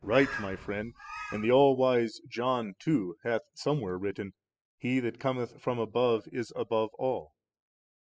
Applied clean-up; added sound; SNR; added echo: classical method spectral subtraction.